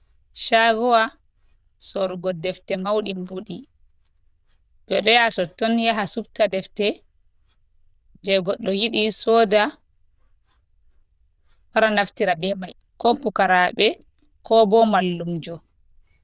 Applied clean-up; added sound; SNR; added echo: neural diffusion model UNIVERSE++.